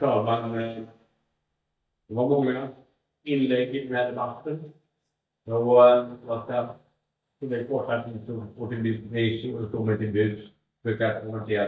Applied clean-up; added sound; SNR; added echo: neural mask model DeepFilterNet 3.